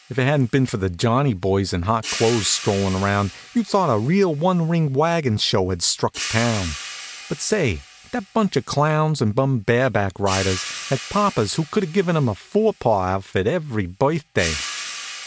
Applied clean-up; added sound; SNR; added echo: none; Hi-hat; 14 dB; none.